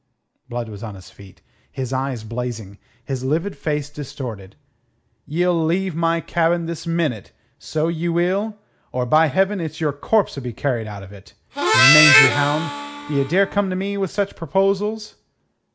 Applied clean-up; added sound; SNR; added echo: none; Harmonica; -3 dB; none.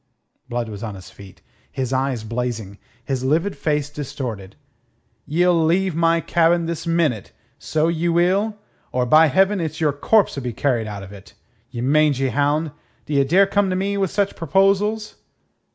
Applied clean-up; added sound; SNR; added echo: none; none; none; none.